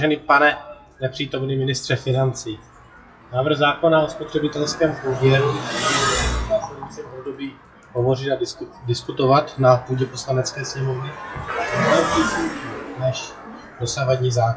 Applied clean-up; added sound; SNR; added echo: classical method WPE with log-MMSE.